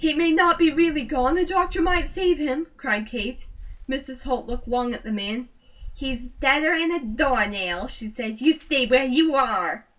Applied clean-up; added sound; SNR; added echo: none; Thunder / Rain; 13 dB; reverberation time 0.2 s.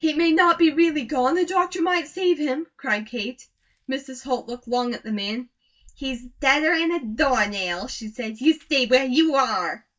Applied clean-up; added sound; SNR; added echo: neural mask model DeepFilterNet 3.